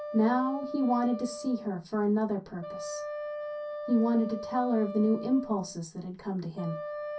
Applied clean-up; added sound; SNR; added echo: none; Wind instrument, woodwind instrument; 10 dB; reverberation time 0.3 s.